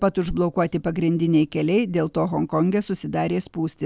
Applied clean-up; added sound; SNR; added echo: none; none; none; none.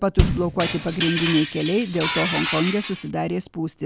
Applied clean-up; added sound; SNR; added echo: none; Glass + Bass drum; 2 dB; none.